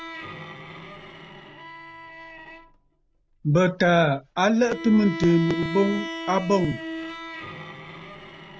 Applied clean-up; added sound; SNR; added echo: none; Bowed string instrument; 12 dB; none.